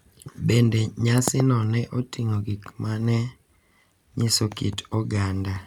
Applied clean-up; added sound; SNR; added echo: none; none; none; none.